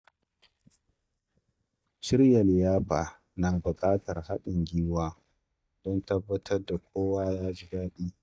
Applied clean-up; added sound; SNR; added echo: neural mask model DeepFilterNet 3.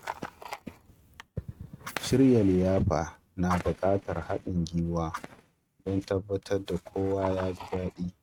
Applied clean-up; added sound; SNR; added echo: neural mask model RNNoise.